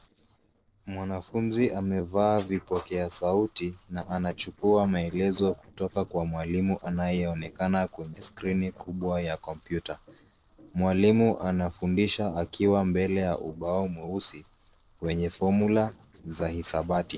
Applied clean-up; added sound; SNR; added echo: neural separator model SepFormer DNS4.